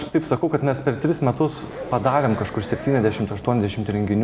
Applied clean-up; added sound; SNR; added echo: none; Zipper (clothing); 17 dB; none.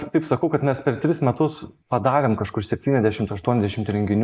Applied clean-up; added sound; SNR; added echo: neural mask model Resemble Enhance denoiser.